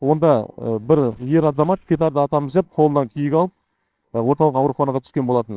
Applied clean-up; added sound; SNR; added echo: neural separator model SepFormer WHAMR!.